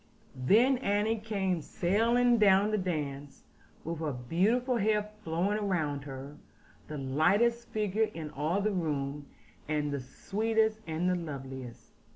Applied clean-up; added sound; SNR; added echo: none; none; none; none.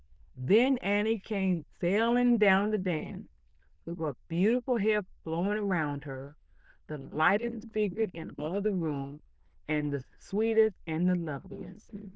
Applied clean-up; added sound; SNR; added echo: neural diffusion model UNIVERSE++.